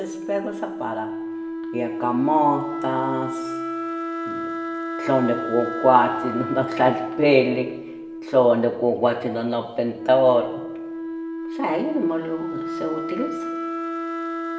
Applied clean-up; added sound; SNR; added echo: none; Wind instrument, woodwind instrument; 6 dB; reverberation time 0.9 s.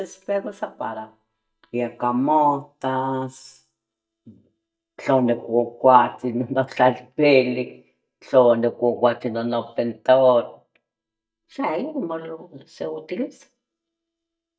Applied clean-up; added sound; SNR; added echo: neural mask model DeepFilterNet 3.